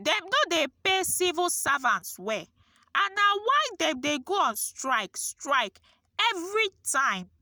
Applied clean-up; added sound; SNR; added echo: none; none; none; none.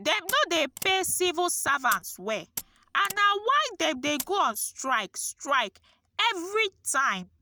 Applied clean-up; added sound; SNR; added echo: none; Mechanisms; 15 dB; none.